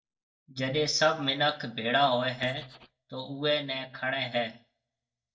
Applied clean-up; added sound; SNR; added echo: neural mask model DeepFilterNet 3.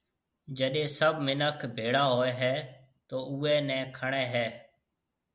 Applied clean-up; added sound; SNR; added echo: none; none; none; none.